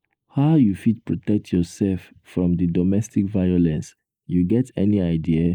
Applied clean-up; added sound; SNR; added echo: neural mask model Resemble Enhance denoiser.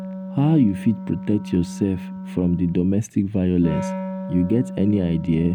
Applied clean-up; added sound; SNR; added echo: none; Wind instrument, woodwind instrument; 10 dB; none.